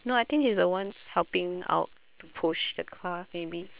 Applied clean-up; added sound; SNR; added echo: neural separator model SepFormer WHAM!.